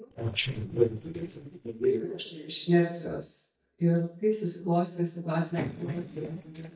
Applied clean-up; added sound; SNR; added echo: neural mask model DeepFilterNet 3.